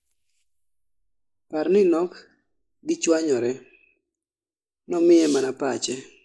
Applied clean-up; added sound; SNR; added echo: neural mask model Resemble Enhance denoiser.